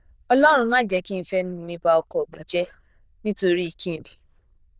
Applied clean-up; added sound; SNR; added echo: neural diffusion model UNIVERSE++.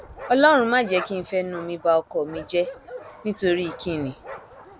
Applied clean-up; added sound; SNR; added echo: none; Bark; 16 dB; none.